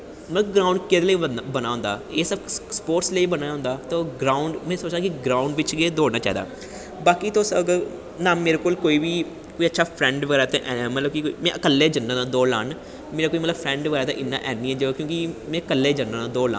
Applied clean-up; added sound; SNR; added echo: none; none; none; none.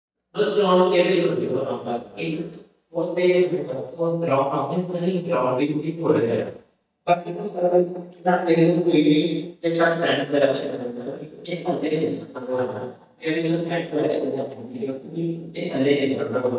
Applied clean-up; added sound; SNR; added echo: neural mask model DeepFilterNet 3.